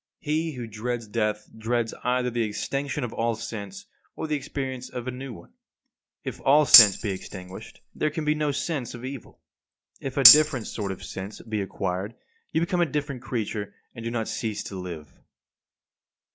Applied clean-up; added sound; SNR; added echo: none; Tambourine; -4 dB; none.